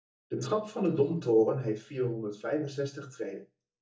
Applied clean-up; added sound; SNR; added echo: neural mask model DeepFilterNet 3.